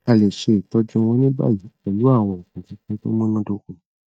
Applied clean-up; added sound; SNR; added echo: neural mask model DeepFilterNet 3.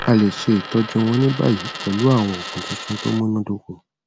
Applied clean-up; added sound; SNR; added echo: none; Coin (dropping); 13 dB; none.